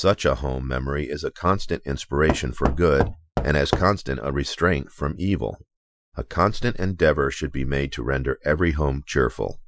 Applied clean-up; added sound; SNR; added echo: classical method Wiener filter.